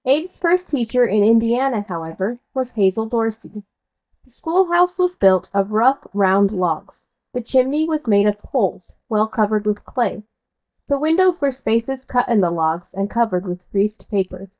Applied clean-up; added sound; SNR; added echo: neural mask model DeepFilterNet 3.